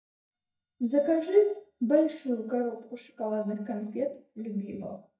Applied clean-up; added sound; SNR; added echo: neural mask model DeepFilterNet 3.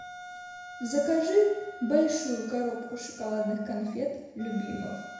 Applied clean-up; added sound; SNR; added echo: none; Wind instrument, woodwind instrument; 15 dB; reverberation time 1.0 s.